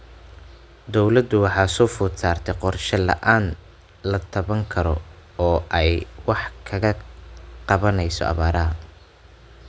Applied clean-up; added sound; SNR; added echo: none; none; none; none.